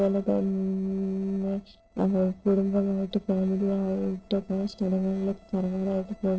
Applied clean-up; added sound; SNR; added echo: neural separator model SepFormer DNS4.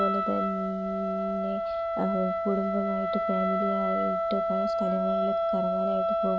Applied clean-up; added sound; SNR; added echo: none; Wind instrument, woodwind instrument; -3 dB; none.